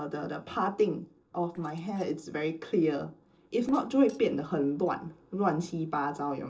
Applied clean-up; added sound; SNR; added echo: neural separator model SepFormer DNS4.